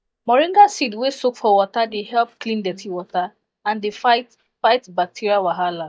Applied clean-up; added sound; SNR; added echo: neural mask model DeepFilterNet 3.